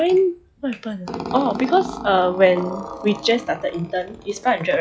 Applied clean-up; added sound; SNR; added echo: classical method log-MMSE.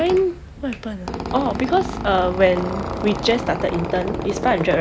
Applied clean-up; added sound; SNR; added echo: none; Squeak; 7 dB; none.